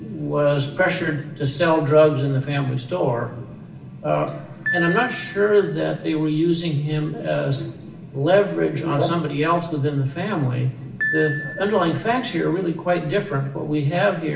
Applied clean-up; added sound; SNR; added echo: none; Piano; 14 dB; reverberation time 0.9 s.